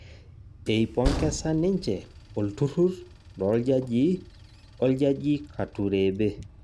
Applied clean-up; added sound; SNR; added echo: none; Train; 11 dB; none.